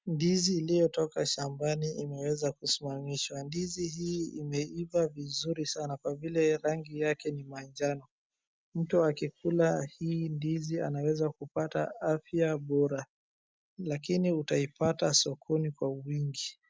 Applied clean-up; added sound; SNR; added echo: none; none; none; none.